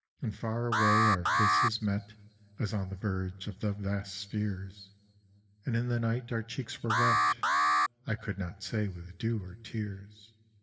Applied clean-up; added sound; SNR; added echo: none; Alarm; -5 dB; reverberation time 1.1 s.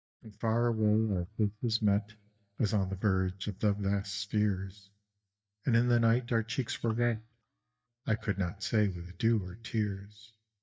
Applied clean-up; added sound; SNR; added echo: neural mask model DeepFilterNet 3.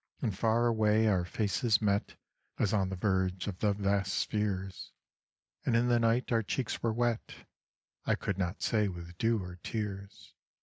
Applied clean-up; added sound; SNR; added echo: none; none; none; none.